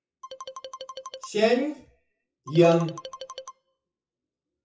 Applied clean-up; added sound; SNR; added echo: classical method WPE with log-MMSE.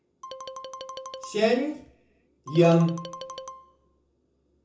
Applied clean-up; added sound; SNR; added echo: none; Marimba, xylophone; 13 dB; reverberation time 0.5 s.